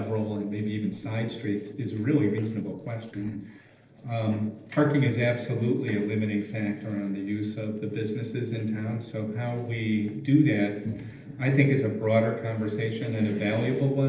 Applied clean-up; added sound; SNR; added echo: neural separator model SepFormer DNS4.